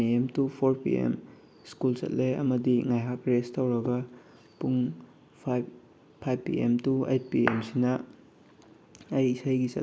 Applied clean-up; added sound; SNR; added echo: none; none; none; none.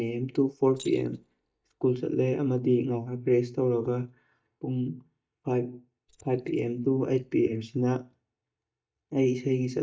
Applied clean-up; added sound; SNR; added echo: neural mask model DeepFilterNet 3.